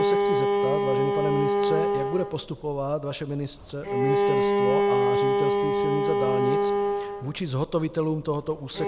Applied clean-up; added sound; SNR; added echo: none; Bowed string instrument; -5 dB; none.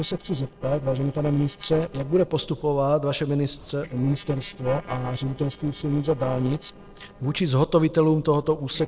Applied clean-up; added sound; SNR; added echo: neural separator model SepFormer DNS4.